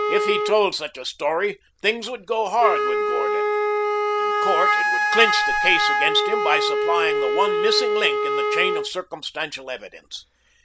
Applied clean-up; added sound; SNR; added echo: none; Wind instrument, woodwind instrument; -2 dB; none.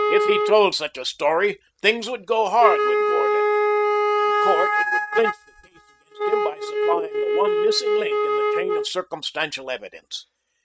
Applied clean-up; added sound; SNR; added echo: neural mask model RNNoise.